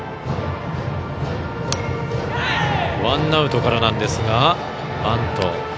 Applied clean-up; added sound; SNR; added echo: none; none; none; none.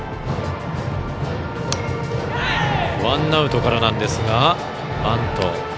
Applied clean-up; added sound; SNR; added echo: none; Drum kit; 16 dB; none.